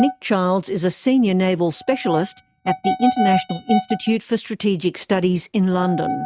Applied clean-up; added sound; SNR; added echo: neural mask model RNNoise.